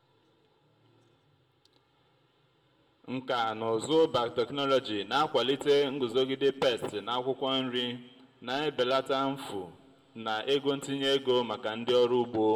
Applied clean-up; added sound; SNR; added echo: none; none; none; reverberation time 1.0 s.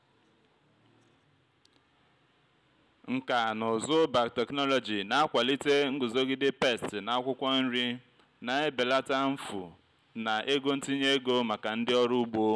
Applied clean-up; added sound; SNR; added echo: none; none; none; none.